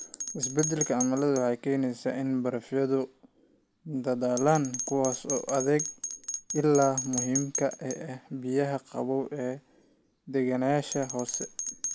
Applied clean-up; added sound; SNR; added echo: none; Bell; 9 dB; none.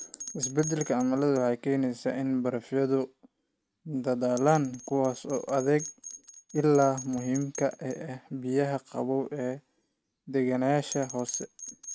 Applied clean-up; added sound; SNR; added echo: neural mask model RNNoise.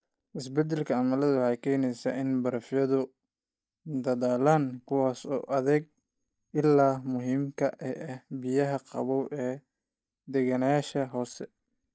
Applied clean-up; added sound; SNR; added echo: neural mask model DeepFilterNet 3.